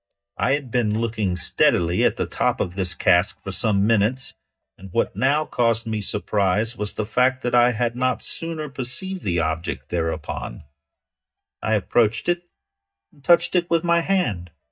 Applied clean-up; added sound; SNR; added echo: neural mask model DeepFilterNet 3.